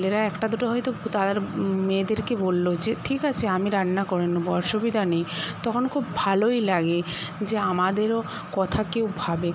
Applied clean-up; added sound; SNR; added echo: none; none; none; none.